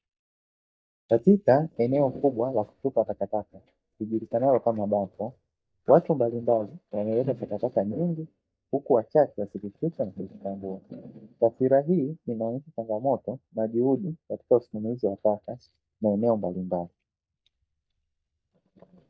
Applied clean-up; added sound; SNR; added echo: neural mask model DeepFilterNet 3.